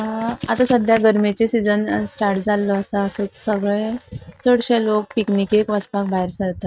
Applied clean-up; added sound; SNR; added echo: neural mask model RNNoise.